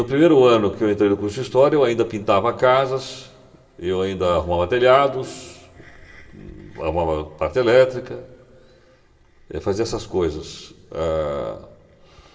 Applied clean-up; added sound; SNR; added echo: none; none; none; reverberation time 1.4 s.